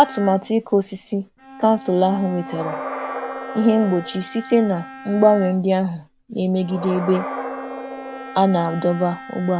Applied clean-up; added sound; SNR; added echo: none; Animal + Bowed string instrument; 12 dB; none.